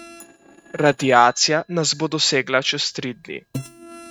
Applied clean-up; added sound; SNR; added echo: neural mask model RNNoise.